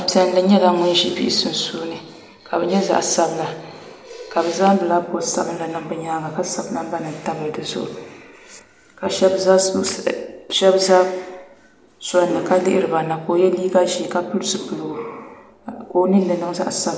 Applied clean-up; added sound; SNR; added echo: none; none; none; none.